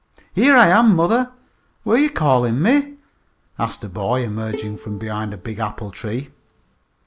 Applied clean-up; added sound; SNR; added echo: none; Bowed string instrument; 17 dB; none.